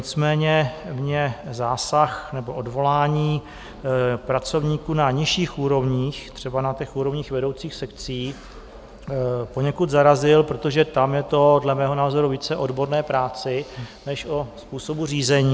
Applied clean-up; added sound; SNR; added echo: none; none; none; none.